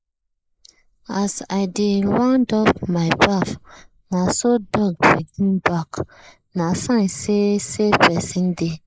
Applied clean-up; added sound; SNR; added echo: neural mask model Resemble Enhance denoiser.